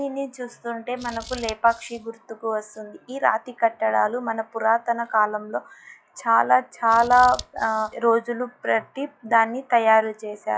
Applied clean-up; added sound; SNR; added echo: classical method log-MMSE.